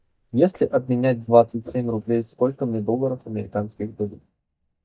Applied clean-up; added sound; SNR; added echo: neural mask model DeepFilterNet 3.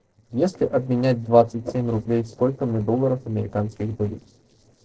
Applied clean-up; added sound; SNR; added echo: neural separator model SepFormer DNS4.